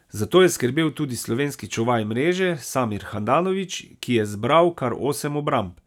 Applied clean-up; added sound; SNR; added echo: none; none; none; none.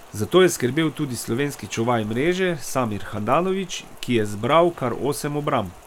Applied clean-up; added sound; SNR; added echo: none; Rain; 16 dB; none.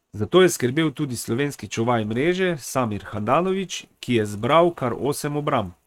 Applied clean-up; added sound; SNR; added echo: neural mask model RNNoise.